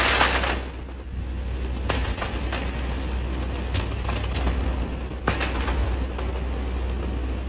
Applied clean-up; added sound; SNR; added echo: neural mask model RNNoise.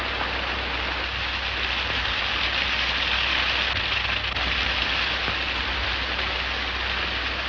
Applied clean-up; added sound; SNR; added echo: none; Thump, thud; 16 dB; none.